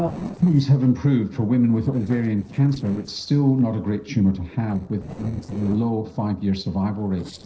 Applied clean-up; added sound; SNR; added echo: neural separator model SepFormer DNS4.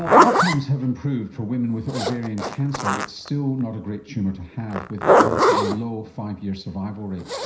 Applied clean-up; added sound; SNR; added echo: none; Zipper (clothing); -4 dB; reverberation time 0.5 s.